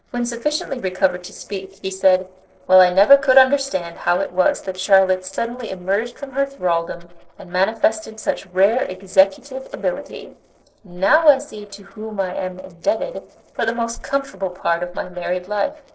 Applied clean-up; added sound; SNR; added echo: neural separator model SepFormer DNS4.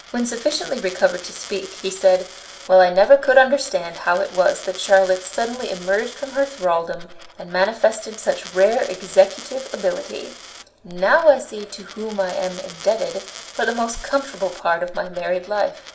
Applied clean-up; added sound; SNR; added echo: none; Coin (dropping); 19 dB; reverberation time 1.2 s.